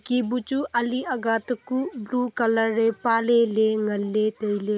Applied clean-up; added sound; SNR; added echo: none; none; none; none.